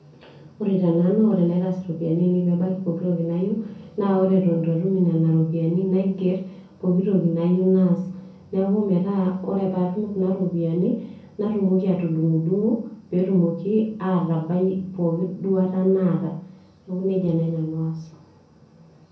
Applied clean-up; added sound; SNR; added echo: none; none; none; reverberation time 0.5 s.